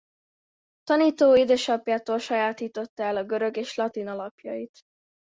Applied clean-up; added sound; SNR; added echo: none; none; none; none.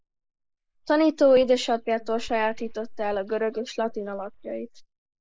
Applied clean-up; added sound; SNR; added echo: neural mask model Resemble Enhance denoiser.